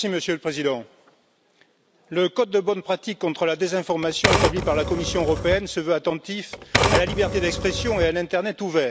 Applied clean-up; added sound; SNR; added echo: none; Typewriter; 1 dB; none.